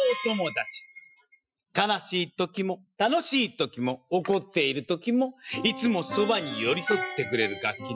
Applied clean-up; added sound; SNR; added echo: classical method Wiener filter.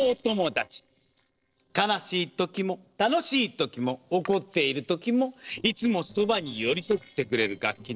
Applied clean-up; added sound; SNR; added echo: neural separator model SepFormer DNS4.